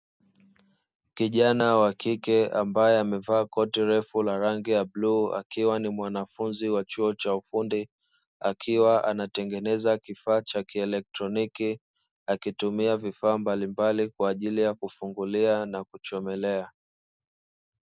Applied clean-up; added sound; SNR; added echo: none; none; none; none.